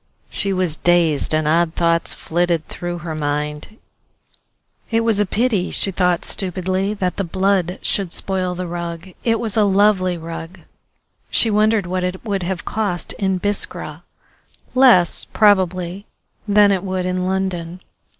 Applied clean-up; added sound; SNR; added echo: none; none; none; none.